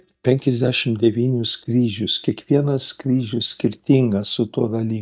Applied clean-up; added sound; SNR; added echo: neural mask model DeepFilterNet 3.